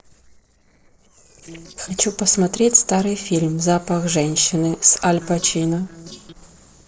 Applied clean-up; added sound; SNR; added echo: neural separator model SepFormer DNS4.